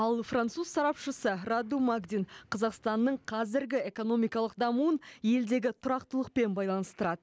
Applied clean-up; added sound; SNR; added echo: none; none; none; none.